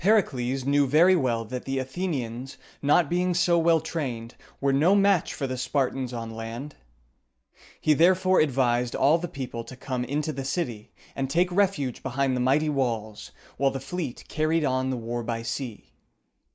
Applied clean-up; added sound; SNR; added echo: none; none; none; none.